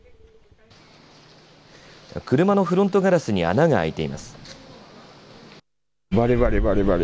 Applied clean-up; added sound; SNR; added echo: none; none; none; none.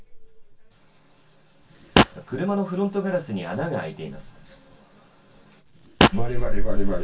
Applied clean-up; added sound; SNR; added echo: none; Fart; -1 dB; reverberation time 0.2 s.